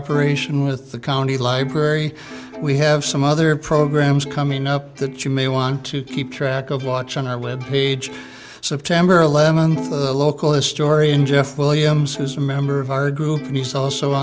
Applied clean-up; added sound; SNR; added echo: none; Plucked string instrument; 16 dB; none.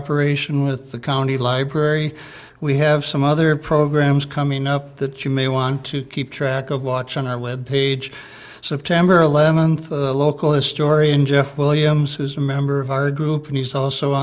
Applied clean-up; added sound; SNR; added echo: none; none; none; none.